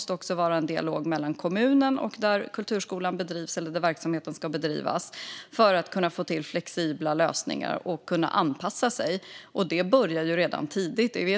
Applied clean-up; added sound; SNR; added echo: none; none; none; none.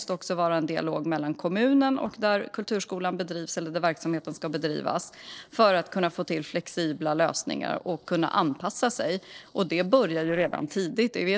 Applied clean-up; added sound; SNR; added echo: neural separator model SepFormer DNS4.